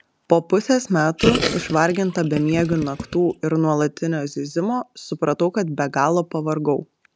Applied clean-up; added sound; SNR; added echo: none; Gurgling; 7 dB; none.